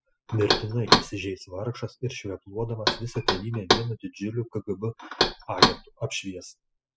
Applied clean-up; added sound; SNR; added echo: classical method spectral subtraction.